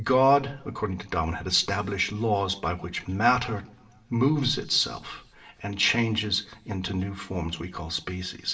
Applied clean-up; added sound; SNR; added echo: none; none; none; reverberation time 0.8 s.